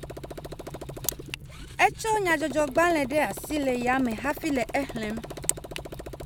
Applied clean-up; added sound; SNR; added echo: none; Motorcycle + Fire; 11 dB; none.